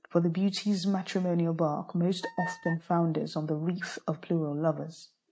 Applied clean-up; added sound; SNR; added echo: neural mask model RNNoise.